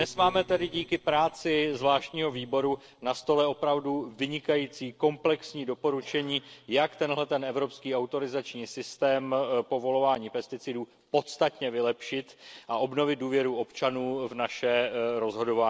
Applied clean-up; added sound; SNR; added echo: neural separator model SepFormer DNS4.